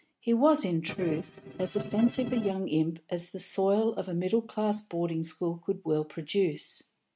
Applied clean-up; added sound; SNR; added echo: neural mask model RNNoise.